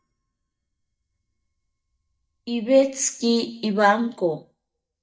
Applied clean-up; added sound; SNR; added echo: neural mask model DeepFilterNet 3.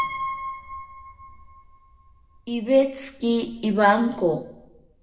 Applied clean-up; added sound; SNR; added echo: none; Piano; 12 dB; reverberation time 0.8 s.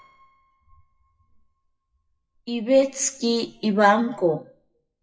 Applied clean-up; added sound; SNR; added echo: classical method WPE with log-MMSE.